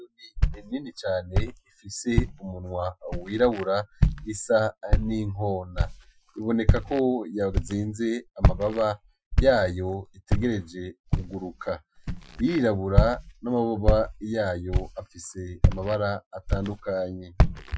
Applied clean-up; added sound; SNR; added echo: classical method Wiener filter.